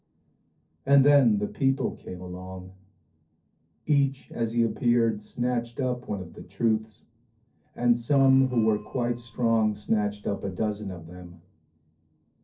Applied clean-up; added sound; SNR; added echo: neural separator model SepFormer DNS4.